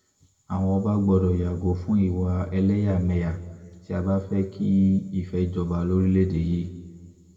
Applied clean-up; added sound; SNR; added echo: none; none; none; reverberation time 1.2 s.